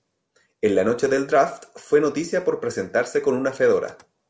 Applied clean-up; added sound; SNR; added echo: none; none; none; none.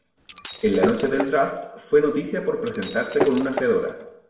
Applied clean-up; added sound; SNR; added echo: none; Shatter; 4 dB; reverberation time 0.7 s.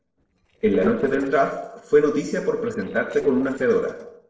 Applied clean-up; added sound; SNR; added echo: neural separator model SepFormer DNS4.